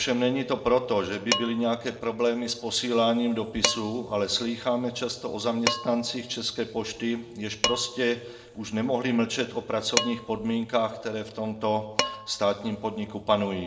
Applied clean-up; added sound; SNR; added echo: none; Dishes, pots, and pans; 9 dB; reverberation time 1.1 s.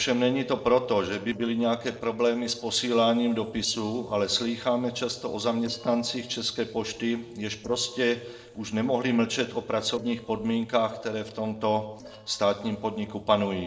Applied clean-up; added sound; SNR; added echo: neural separator model SepFormer DNS4.